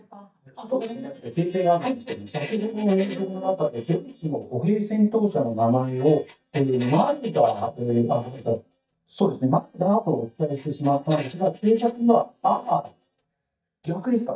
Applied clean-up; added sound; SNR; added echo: neural mask model DeepFilterNet 3.